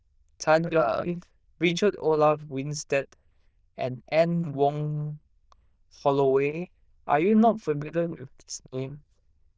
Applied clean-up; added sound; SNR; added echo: neural diffusion model UNIVERSE++.